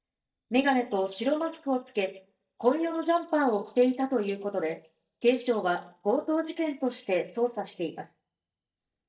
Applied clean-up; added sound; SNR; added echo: neural mask model DeepFilterNet 3.